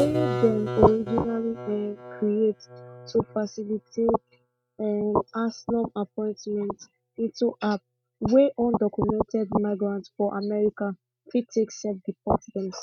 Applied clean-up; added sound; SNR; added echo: neural mask model RNNoise.